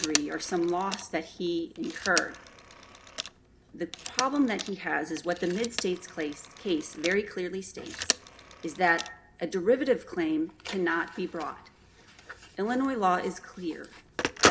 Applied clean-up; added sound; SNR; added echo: none; Telephone; 6 dB; reverberation time 0.3 s.